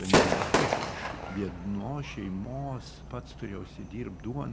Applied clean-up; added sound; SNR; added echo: none; Gunshot, gunfire / Fireworks; -5 dB; none.